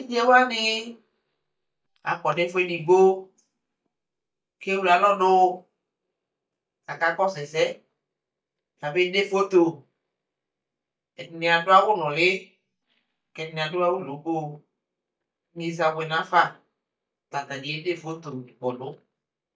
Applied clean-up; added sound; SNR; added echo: neural mask model DeepFilterNet 3.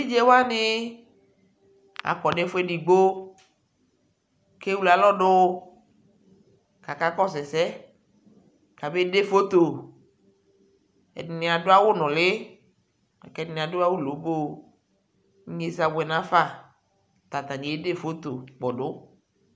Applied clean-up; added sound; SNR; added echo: none; none; none; none.